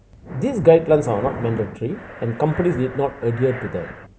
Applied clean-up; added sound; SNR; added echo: none; Breathing; 13 dB; none.